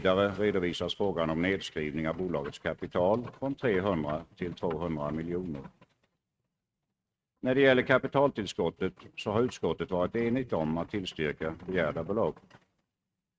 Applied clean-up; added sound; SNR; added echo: neural mask model RNNoise.